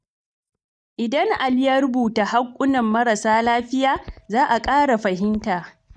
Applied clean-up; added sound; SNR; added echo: neural mask model DeepFilterNet 3.